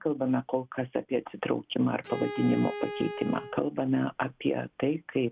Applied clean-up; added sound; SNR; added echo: none; Bowed string instrument; 10 dB; none.